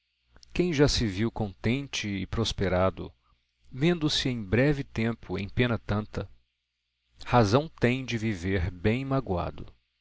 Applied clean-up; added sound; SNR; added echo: none; none; none; none.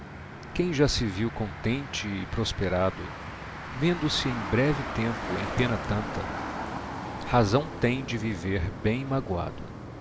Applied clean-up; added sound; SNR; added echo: none; Motor vehicle (road); 8 dB; none.